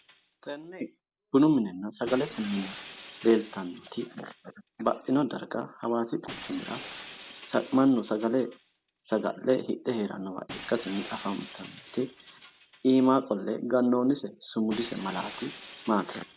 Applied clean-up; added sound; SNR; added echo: none; Shatter; 18 dB; none.